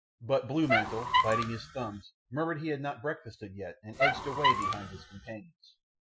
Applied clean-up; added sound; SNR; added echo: classical method Wiener filter.